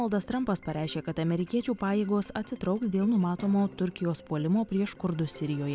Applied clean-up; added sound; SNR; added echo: none; none; none; none.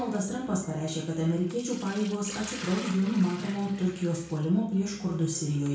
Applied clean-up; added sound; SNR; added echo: none; Liquid; 18 dB; reverberation time 0.5 s.